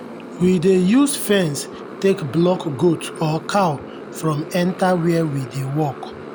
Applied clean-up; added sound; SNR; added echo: none; Motorcycle; 14 dB; none.